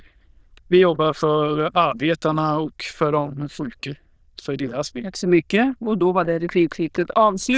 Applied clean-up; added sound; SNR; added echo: neural diffusion model UNIVERSE++.